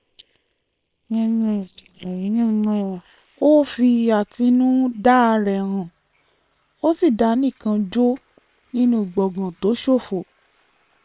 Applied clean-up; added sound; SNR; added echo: neural separator model SepFormer WHAM!.